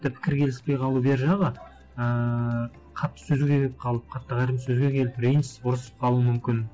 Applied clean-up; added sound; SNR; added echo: none; none; none; none.